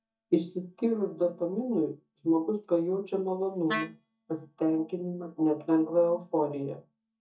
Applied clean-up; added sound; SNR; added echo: neural mask model DeepFilterNet 3.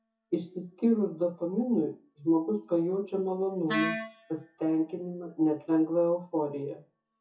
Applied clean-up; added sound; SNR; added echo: classical method WPE with log-MMSE.